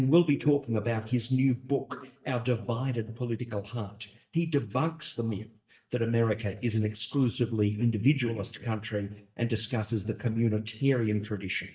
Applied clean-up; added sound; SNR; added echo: neural mask model DeepFilterNet 3.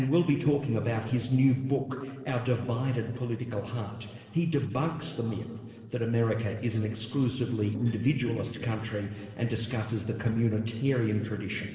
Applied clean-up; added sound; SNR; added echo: neural separator model SepFormer DNS4.